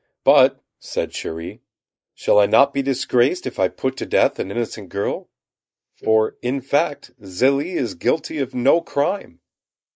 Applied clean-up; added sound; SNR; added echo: neural mask model Resemble Enhance denoiser.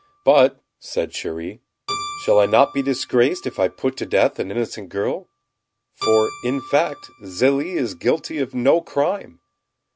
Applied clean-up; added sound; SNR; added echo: none; Keyboard (musical); 16 dB; none.